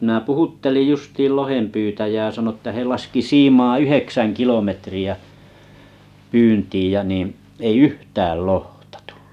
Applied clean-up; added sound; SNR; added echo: none; none; none; none.